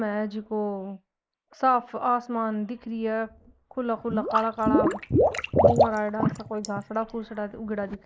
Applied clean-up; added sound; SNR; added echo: neural mask model Resemble Enhance denoiser.